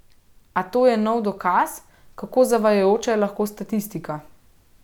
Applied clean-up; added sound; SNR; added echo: none; none; none; none.